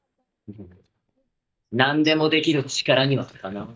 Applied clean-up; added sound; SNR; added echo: neural mask model DeepFilterNet 3.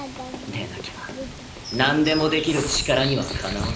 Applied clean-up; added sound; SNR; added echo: none; Bird vocalization, bird call, bird song; 8 dB; reverberation time 0.5 s.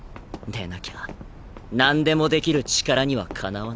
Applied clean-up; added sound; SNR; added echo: none; none; none; none.